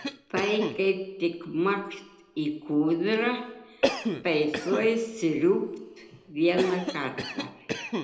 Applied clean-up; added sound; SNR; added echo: none; Cough; 7 dB; reverberation time 0.8 s.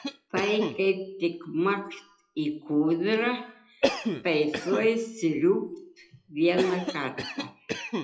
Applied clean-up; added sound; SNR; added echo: classical method WPE with log-MMSE.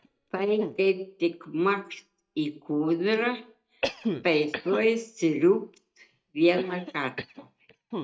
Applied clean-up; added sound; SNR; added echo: neural mask model DeepFilterNet 3.